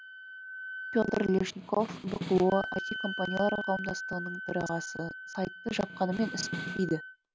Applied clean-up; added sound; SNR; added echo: none; Snare drum + Wind instrument, woodwind instrument; 8 dB; none.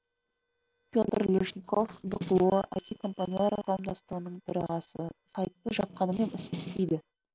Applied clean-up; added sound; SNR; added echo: neural separator model SepFormer DNS4.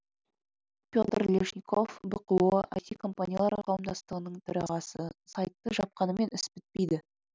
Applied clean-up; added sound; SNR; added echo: none; none; none; none.